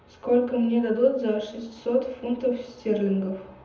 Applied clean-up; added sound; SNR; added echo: none; none; none; reverberation time 0.7 s.